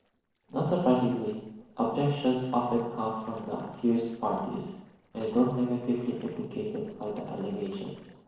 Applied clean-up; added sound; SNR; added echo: neural separator model SepFormer DNS4.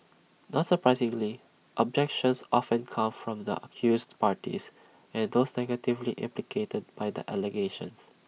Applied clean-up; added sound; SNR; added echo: none; none; none; none.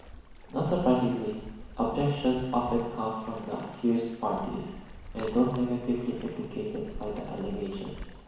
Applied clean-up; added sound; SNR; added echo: none; Waves, surf; 14 dB; reverberation time 1.1 s.